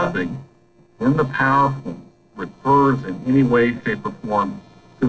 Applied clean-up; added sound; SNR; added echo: neural separator model SepFormer DNS4.